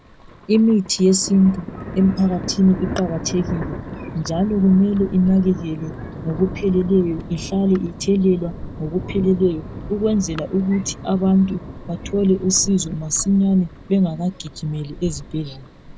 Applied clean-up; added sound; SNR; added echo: none; Thunder; 13 dB; none.